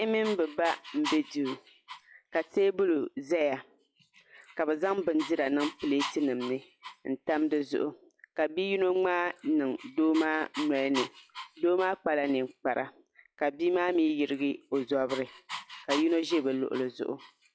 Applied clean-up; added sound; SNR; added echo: classical method log-MMSE.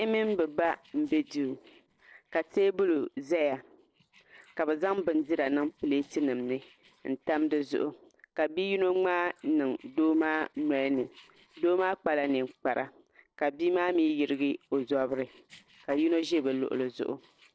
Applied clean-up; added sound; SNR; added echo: neural separator model SepFormer DNS4.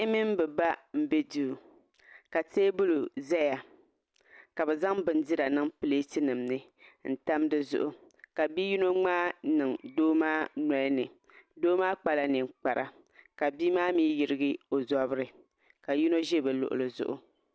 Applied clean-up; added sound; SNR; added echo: none; none; none; none.